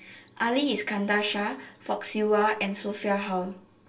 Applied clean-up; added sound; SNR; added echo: none; Chirp, tweet; 20 dB; reverberation time 0.2 s.